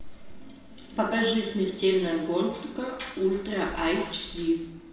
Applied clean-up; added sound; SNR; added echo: none; none; none; reverberation time 1.0 s.